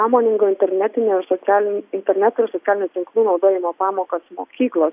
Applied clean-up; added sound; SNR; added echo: none; none; none; none.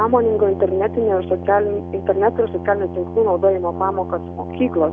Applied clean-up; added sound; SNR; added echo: none; Brass instrument; 10 dB; none.